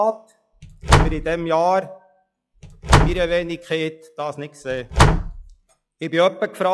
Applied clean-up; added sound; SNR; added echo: classical method log-MMSE.